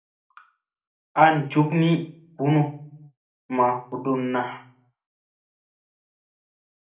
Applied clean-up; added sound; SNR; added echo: none; none; none; reverberation time 0.4 s.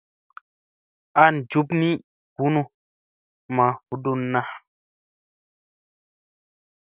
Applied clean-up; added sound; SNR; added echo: none; none; none; none.